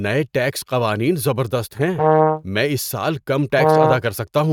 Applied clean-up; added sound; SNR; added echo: neural mask model RNNoise.